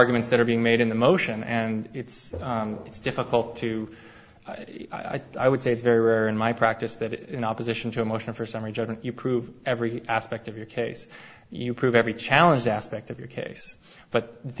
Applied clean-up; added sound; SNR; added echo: none; none; none; none.